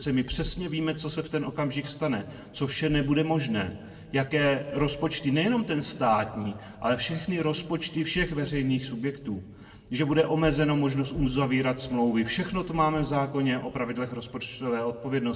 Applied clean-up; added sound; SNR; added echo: none; none; none; reverberation time 1.3 s.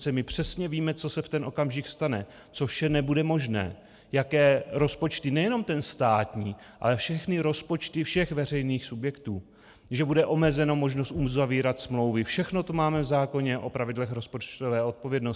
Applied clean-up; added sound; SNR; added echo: none; none; none; none.